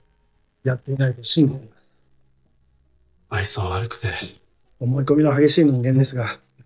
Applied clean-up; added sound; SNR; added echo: neural mask model DeepFilterNet 3.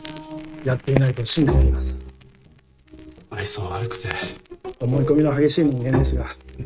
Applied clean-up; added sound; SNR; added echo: neural mask model RNNoise.